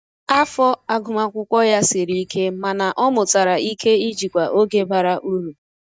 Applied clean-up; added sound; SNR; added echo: neural mask model DeepFilterNet 3.